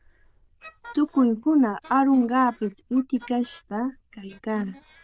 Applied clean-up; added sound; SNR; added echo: neural diffusion model UNIVERSE++.